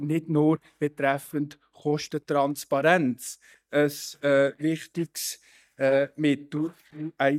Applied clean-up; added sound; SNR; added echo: neural mask model DeepFilterNet 3.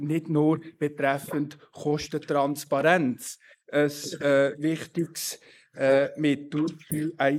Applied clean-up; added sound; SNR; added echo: neural mask model Resemble Enhance denoiser.